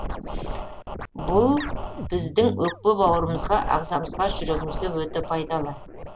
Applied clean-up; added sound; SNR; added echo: none; Guitar + Scratching (performance technique); 6 dB; none.